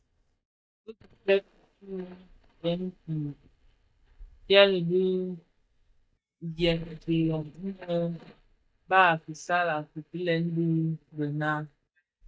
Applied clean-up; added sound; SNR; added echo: neural mask model DeepFilterNet 3.